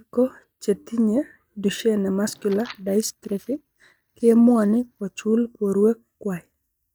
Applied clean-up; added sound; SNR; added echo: neural mask model DeepFilterNet 3.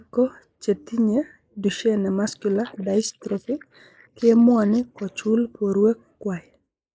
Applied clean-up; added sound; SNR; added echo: neural mask model Resemble Enhance denoiser.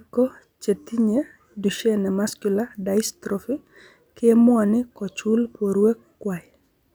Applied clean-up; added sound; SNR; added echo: none; none; none; none.